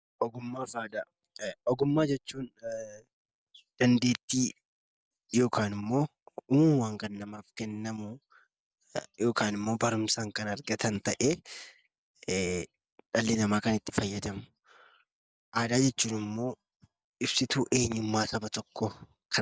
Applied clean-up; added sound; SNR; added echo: none; none; none; none.